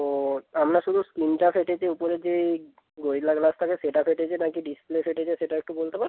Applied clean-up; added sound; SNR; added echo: none; none; none; none.